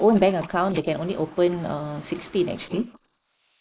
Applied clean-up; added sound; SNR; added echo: neural mask model Resemble Enhance denoiser.